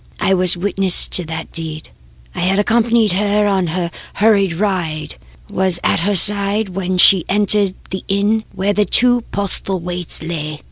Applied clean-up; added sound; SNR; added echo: none; none; none; none.